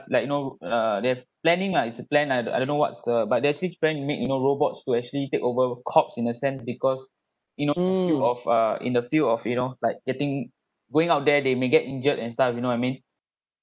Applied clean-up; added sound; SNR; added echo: none; none; none; none.